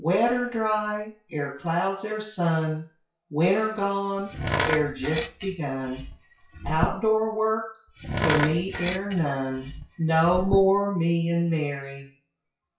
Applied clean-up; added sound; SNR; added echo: classical method WPE with log-MMSE.